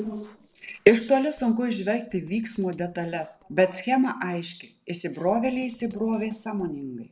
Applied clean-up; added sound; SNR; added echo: neural separator model SepFormer DNS4.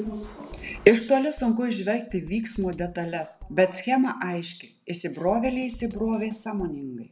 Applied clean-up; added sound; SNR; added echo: none; Drum / Drum kit; 19 dB; none.